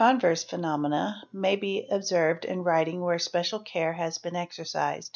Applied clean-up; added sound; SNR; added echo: none; none; none; none.